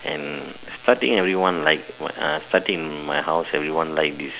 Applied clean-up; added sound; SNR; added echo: none; none; none; none.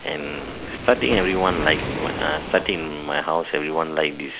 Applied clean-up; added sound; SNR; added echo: none; Waves, surf; 9 dB; none.